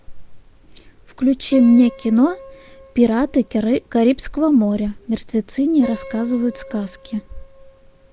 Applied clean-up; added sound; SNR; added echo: none; Piano; 20 dB; none.